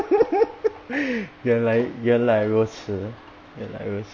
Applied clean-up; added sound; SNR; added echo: none; none; none; none.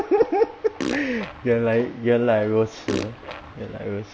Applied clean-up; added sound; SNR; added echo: none; Fart; 9 dB; none.